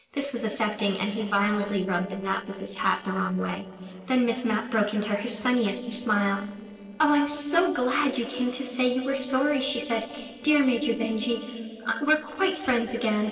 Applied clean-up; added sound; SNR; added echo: neural separator model SepFormer DNS4.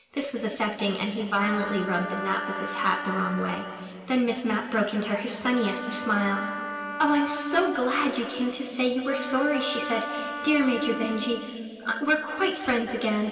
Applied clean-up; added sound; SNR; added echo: none; Wind instrument, woodwind instrument; 10 dB; reverberation time 2.6 s.